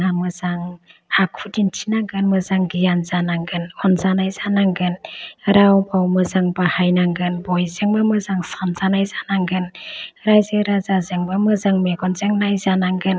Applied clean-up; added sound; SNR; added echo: none; none; none; none.